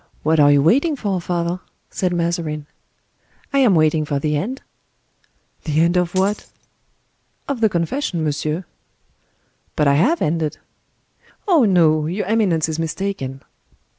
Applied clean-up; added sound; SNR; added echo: none; Coin (dropping); 18 dB; none.